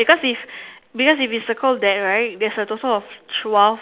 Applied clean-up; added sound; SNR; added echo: none; none; none; none.